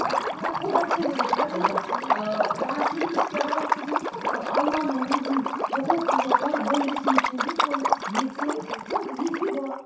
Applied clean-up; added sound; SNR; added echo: none; Liquid; -3 dB; reverberation time 0.7 s.